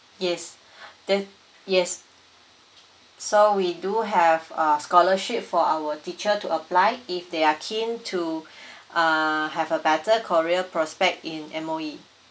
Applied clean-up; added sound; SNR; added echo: none; none; none; none.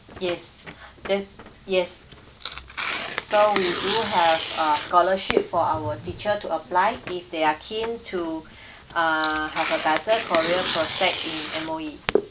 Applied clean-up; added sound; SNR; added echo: none; Tearing; 5 dB; none.